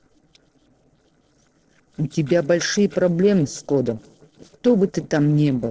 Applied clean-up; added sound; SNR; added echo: neural separator model SepFormer DNS4.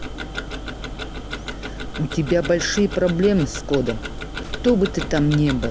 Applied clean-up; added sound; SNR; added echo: none; Tick-tock; 7 dB; none.